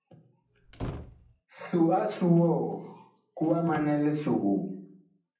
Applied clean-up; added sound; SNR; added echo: none; Slam; 12 dB; reverberation time 0.6 s.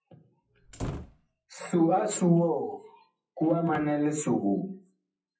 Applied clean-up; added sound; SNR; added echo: classical method WPE with log-MMSE.